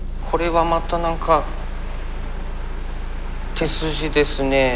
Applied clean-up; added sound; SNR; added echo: none; Motor vehicle (road) / Engine; 3 dB; none.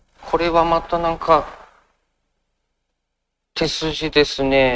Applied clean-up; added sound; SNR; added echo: neural mask model RNNoise.